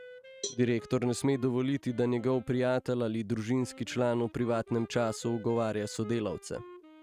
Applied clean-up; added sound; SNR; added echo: neural mask model RNNoise.